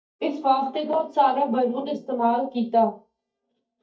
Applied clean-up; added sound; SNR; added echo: neural mask model DeepFilterNet 3.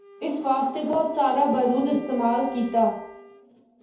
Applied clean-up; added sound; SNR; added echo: none; Wind instrument, woodwind instrument; 20 dB; reverberation time 2.1 s.